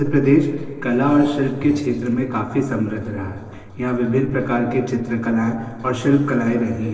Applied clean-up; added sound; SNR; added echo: neural separator model SepFormer DNS4.